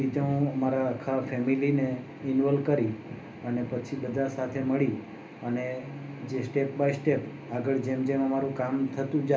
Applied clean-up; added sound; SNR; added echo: none; Bass guitar; 19 dB; reverberation time 0.3 s.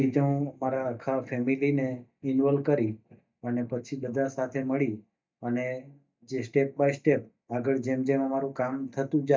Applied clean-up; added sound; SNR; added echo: neural mask model DeepFilterNet 3.